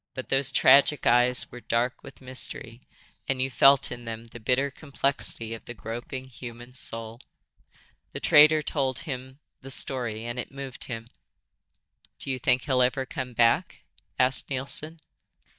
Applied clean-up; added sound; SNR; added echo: neural mask model DeepFilterNet 3.